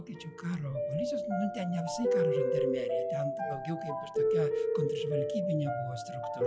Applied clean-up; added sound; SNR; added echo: classical method log-MMSE.